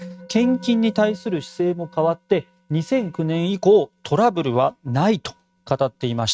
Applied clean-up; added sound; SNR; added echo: neural mask model RNNoise.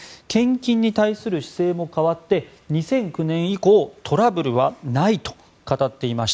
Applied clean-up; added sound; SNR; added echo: none; none; none; none.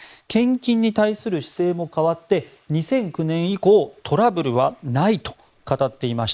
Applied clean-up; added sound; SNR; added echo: neural mask model Resemble Enhance denoiser.